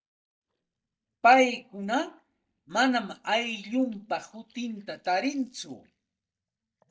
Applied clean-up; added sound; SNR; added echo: neural mask model DeepFilterNet 3.